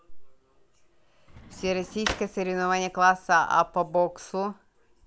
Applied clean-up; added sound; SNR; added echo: none; Drawer open or close; 12 dB; none.